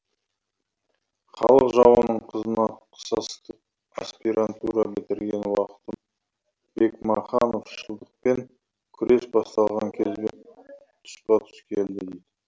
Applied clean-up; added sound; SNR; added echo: none; none; none; none.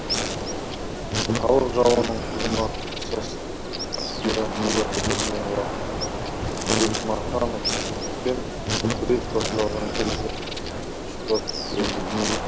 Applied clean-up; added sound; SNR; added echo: none; Insect; -2 dB; none.